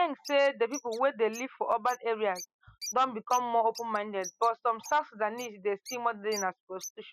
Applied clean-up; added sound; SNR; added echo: classical method spectral subtraction.